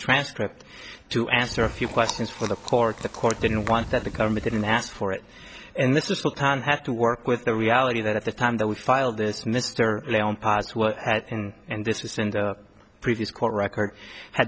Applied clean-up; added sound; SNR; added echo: none; Chewing, mastication; 11 dB; none.